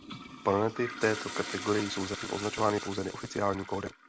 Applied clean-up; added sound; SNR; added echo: none; Toilet flush; 10 dB; none.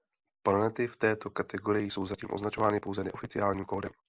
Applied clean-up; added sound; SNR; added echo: none; none; none; none.